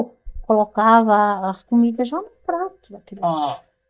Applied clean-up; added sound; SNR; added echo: neural mask model DeepFilterNet 3.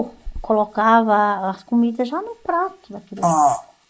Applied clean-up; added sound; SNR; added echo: neural mask model Resemble Enhance denoiser.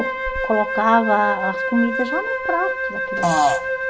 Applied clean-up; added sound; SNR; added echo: none; Fart + Wind instrument, woodwind instrument; 0 dB; none.